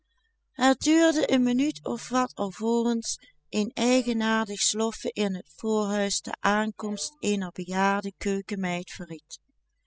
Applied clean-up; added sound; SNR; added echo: classical method spectral subtraction.